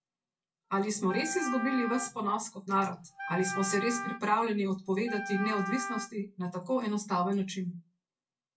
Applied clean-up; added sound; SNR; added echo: none; Wind instrument, woodwind instrument; 6 dB; reverberation time 0.2 s.